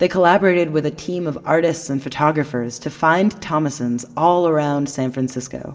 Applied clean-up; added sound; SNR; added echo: none; none; none; reverberation time 1.1 s.